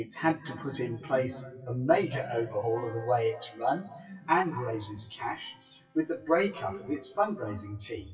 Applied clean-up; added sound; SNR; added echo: classical method WPE with log-MMSE.